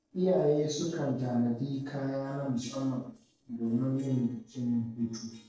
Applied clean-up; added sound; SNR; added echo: neural separator model SepFormer DNS4.